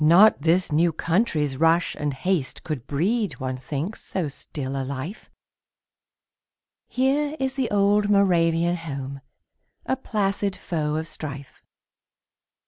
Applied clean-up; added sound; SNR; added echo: none; none; none; none.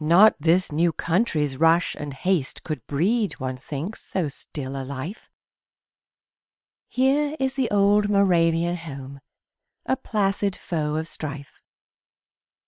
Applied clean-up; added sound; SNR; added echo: neural separator model SepFormer WHAM!.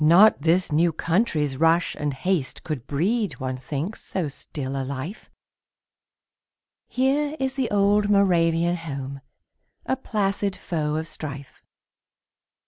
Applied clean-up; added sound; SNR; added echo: none; Explosion; 16 dB; none.